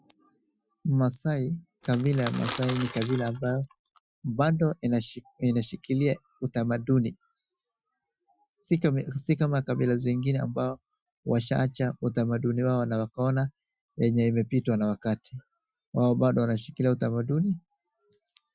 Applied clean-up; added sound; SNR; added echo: classical method Wiener filter.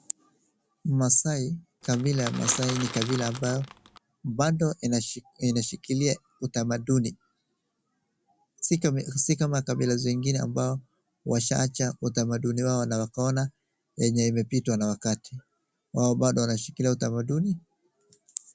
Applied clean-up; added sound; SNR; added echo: none; Crackle / Crushing; 10 dB; none.